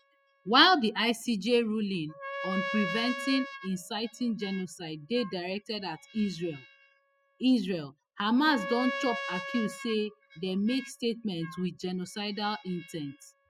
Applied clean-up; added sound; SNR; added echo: classical method spectral subtraction.